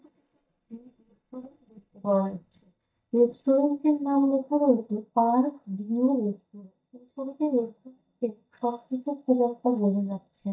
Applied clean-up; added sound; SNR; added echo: neural mask model DeepFilterNet 3.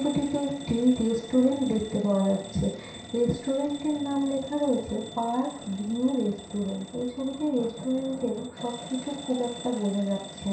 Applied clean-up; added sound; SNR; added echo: none; Alarm / Bell; 17 dB; reverberation time 0.6 s.